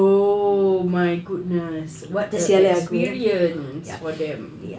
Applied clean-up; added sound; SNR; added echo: none; none; none; none.